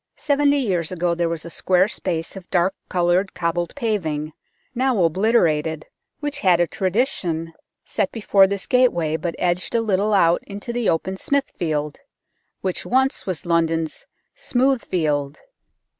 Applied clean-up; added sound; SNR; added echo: none; none; none; none.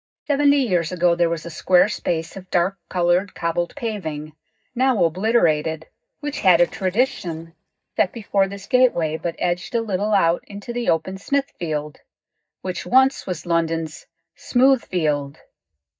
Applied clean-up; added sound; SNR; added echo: neural mask model DeepFilterNet 3.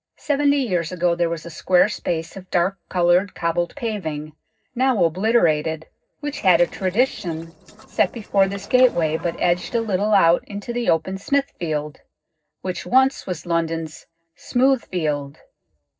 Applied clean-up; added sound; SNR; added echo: neural separator model SepFormer DNS4.